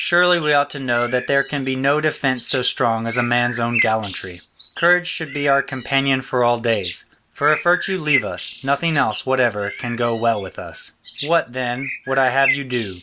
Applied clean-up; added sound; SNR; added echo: none; Bird; 10 dB; none.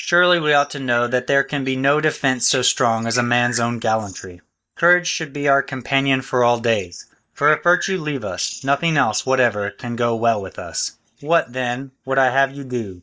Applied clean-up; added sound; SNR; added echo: neural mask model DeepFilterNet 3.